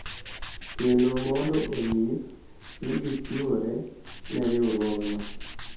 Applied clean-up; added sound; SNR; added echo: none; Tools; 9 dB; reverberation time 0.8 s.